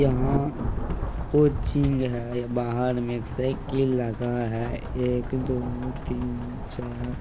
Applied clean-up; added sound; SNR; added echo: none; Rain / Thunderstorm; 5 dB; none.